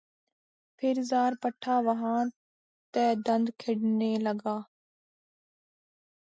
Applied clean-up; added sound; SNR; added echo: none; none; none; none.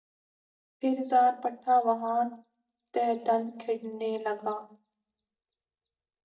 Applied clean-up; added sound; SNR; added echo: neural mask model DeepFilterNet 3.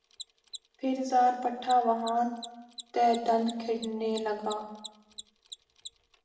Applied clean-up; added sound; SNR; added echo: none; Mechanisms; 18 dB; reverberation time 1.0 s.